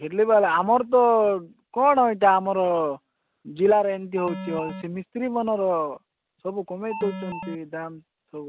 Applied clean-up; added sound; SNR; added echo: none; Alarm; 10 dB; none.